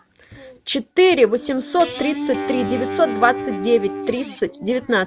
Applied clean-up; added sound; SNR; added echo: none; Guitar; 7 dB; none.